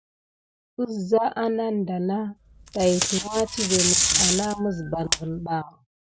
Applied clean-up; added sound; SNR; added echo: none; Packing tape, duct tape; -1 dB; none.